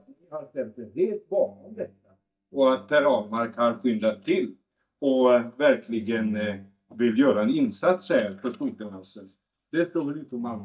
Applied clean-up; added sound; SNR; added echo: neural mask model DeepFilterNet 3.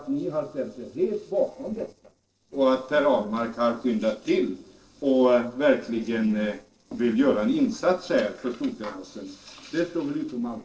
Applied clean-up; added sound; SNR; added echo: neural separator model SepFormer DNS4.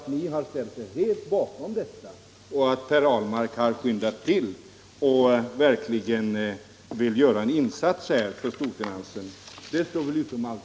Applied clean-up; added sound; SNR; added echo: none; none; none; none.